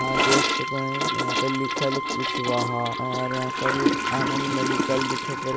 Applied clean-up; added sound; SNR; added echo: none; Toilet flush / Gurgling + Brass instrument; -3 dB; none.